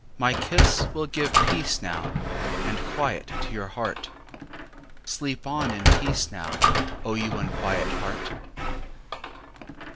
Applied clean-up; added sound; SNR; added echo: none; Sliding door; -5 dB; none.